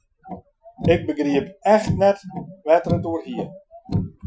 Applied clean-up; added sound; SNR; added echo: classical method Wiener filter.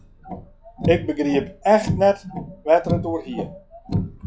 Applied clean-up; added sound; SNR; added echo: classical method log-MMSE.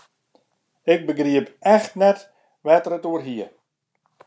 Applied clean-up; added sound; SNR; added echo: none; none; none; none.